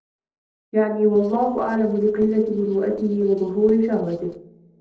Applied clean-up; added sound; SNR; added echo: neural separator model SepFormer DNS4.